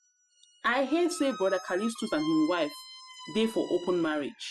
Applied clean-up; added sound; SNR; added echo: classical method spectral subtraction.